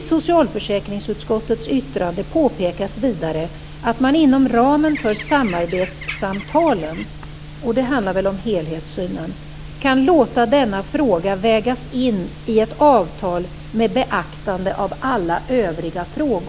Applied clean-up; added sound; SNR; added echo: none; Bird; 14 dB; none.